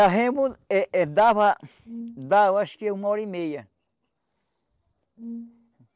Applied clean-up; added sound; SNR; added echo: neural separator model SepFormer DNS4.